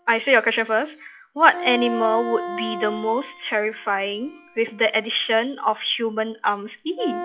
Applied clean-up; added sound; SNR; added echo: classical method log-MMSE.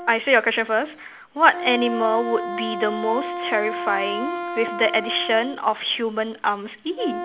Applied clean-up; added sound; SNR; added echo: none; Wind instrument, woodwind instrument; 8 dB; none.